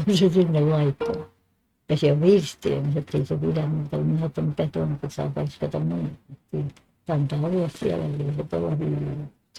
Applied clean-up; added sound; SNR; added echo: neural mask model RNNoise.